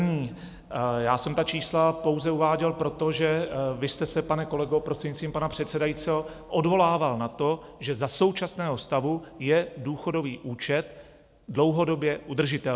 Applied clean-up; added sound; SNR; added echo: none; none; none; none.